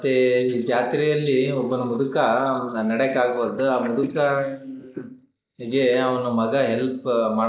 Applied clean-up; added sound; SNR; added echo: neural mask model Resemble Enhance denoiser.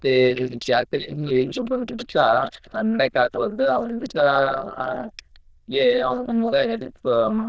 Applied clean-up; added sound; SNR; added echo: neural diffusion model UNIVERSE++.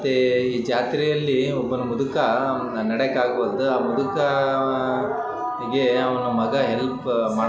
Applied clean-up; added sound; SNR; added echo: none; none; none; none.